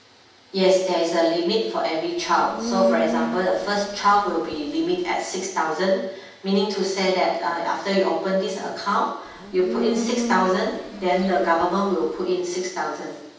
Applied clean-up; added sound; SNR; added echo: none; Insect; 8 dB; reverberation time 0.9 s.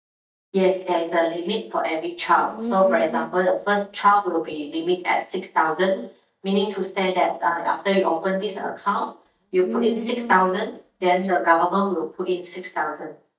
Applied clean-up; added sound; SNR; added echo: neural mask model DeepFilterNet 3.